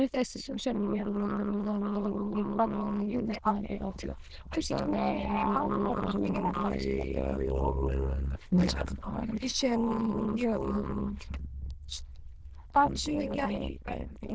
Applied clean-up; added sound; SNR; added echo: neural diffusion model UNIVERSE++.